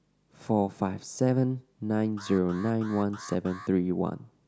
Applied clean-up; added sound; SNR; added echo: none; Alarm; 17 dB; none.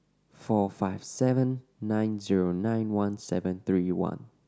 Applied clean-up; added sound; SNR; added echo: none; none; none; none.